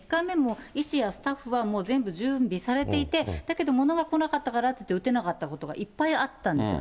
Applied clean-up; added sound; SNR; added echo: none; none; none; none.